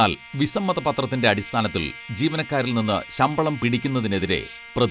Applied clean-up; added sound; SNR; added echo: none; Trumpet; 17 dB; none.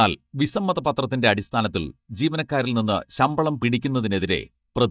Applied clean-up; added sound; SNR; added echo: neural mask model DeepFilterNet 3.